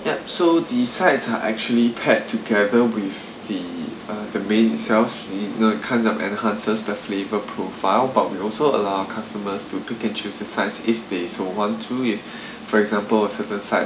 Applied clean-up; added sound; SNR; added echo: none; none; none; none.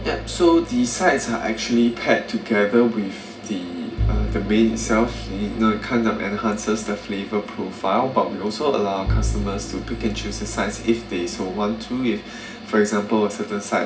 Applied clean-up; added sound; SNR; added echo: none; Bowed string instrument; 10 dB; reverberation time 0.4 s.